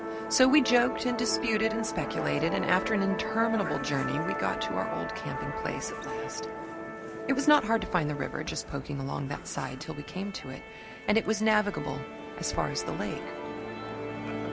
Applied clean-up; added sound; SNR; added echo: none; Musical instrument; 6 dB; none.